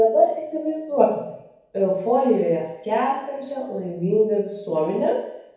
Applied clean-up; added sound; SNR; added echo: none; none; none; reverberation time 1.9 s.